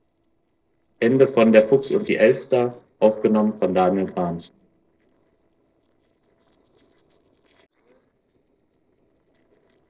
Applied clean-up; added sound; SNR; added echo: neural separator model SepFormer DNS4.